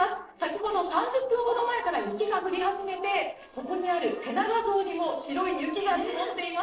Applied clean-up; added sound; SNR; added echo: neural separator model SepFormer DNS4.